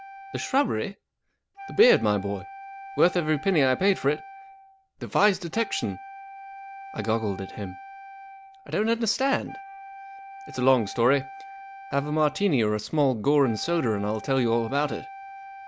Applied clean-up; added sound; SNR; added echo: none; Wind instrument, woodwind instrument; 16 dB; none.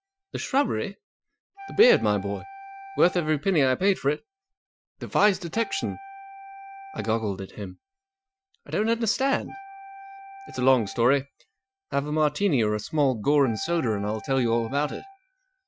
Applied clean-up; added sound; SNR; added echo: classical method Wiener filter.